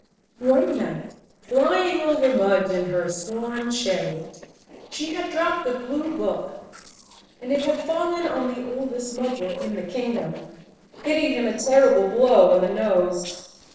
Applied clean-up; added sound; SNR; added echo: neural separator model SepFormer DNS4.